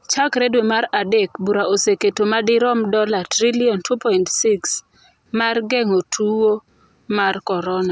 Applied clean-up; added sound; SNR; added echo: none; none; none; none.